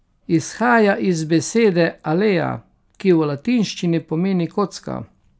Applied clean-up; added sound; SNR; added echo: none; none; none; none.